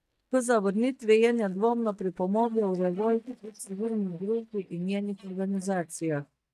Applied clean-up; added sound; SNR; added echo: neural mask model DeepFilterNet 3.